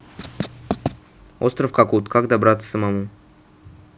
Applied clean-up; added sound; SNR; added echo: none; Writing; 6 dB; none.